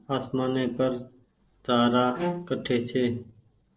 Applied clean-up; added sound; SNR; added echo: neural separator model SepFormer DNS4.